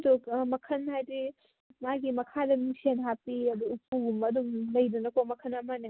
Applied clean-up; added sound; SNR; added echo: none; none; none; none.